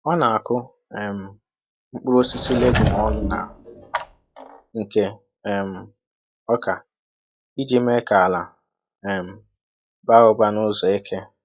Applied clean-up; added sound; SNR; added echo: classical method log-MMSE.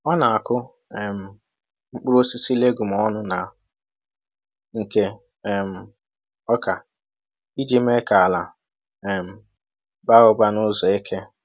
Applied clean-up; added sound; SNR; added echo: none; none; none; none.